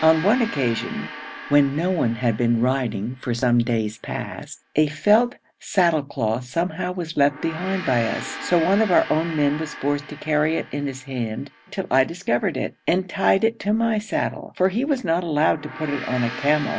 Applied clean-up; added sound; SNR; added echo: none; Gong; 15 dB; none.